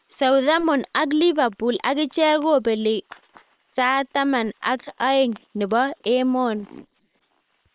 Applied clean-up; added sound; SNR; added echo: neural separator model SepFormer WHAM!.